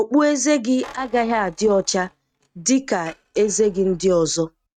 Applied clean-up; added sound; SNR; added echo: neural mask model RNNoise.